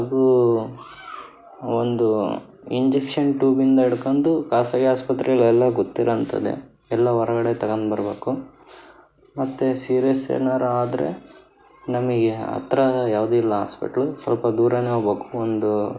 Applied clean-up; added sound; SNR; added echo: none; none; none; none.